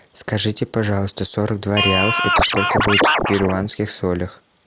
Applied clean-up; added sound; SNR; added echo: none; Scratching (performance technique); -4 dB; none.